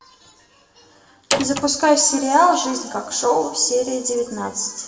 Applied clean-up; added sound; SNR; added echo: none; Door; 3 dB; reverberation time 1.5 s.